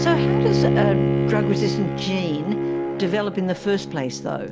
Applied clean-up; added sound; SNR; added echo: none; Bowed string instrument; -2 dB; none.